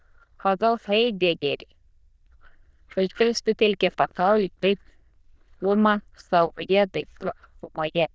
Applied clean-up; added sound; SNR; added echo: neural diffusion model UNIVERSE++.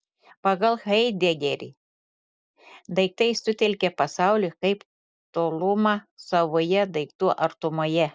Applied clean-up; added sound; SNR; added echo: none; none; none; none.